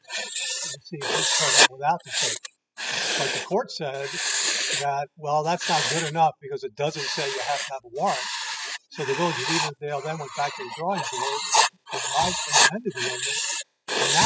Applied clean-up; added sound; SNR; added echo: classical method spectral subtraction.